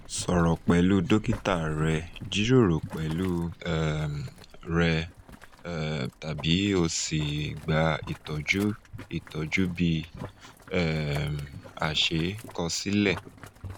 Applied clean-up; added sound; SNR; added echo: none; Boiling; 16 dB; none.